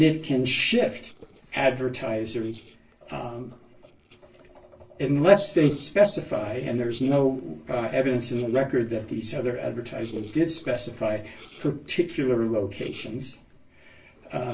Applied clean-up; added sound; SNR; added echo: neural separator model SepFormer DNS4.